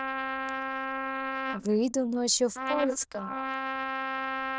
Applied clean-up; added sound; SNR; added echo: neural diffusion model UNIVERSE++.